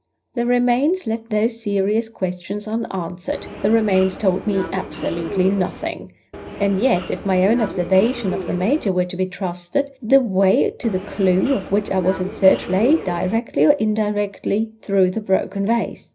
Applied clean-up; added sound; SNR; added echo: none; Subway, metro, underground; 11 dB; reverberation time 0.4 s.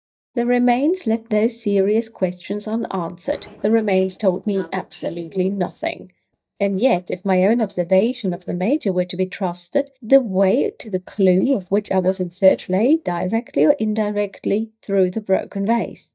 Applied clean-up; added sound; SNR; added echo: neural mask model DeepFilterNet 3.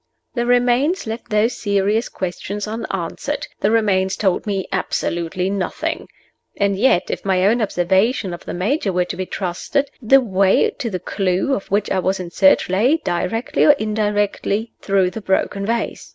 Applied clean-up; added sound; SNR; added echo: none; none; none; none.